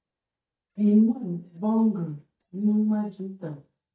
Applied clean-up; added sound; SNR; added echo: neural mask model DeepFilterNet 3.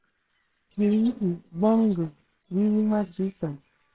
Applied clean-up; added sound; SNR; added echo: neural separator model SepFormer WHAMR!.